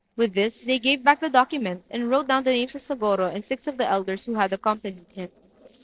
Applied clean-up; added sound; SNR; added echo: neural separator model SepFormer DNS4.